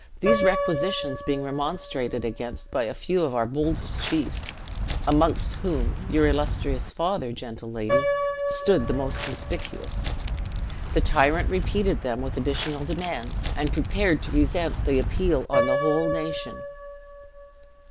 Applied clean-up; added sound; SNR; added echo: none; Piano + Walk, footsteps; 2 dB; none.